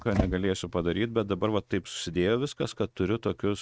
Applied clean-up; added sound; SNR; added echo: neural mask model RNNoise.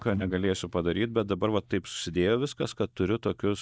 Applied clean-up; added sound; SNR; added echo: neural mask model DeepFilterNet 3.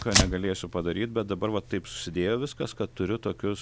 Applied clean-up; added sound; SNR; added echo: none; Tearing; 4 dB; none.